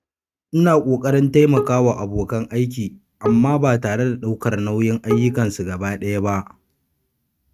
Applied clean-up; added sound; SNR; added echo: neural mask model RNNoise.